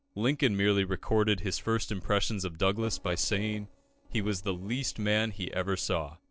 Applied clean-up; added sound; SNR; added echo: neural separator model SepFormer DNS4.